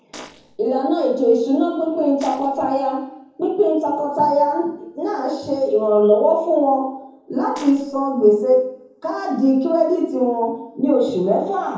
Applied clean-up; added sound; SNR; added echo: none; Fart; 20 dB; reverberation time 0.9 s.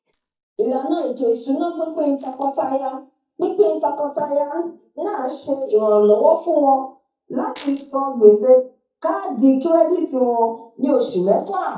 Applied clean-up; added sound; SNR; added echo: neural mask model DeepFilterNet 3.